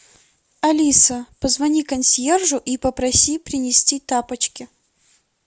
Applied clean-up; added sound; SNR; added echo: none; none; none; none.